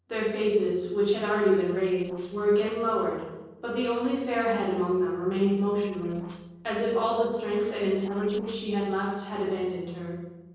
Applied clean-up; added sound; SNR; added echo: neural separator model SepFormer DNS4.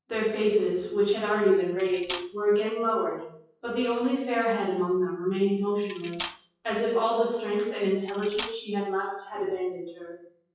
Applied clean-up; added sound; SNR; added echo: classical method WPE with log-MMSE.